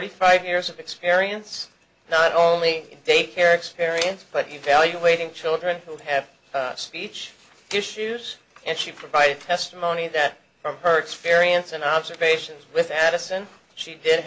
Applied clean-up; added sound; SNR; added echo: none; none; none; none.